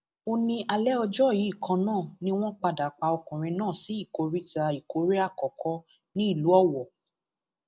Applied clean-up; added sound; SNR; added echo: none; none; none; none.